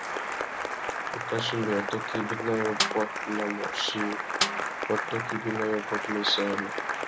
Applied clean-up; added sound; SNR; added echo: none; Snare drum + Applause; 0 dB; none.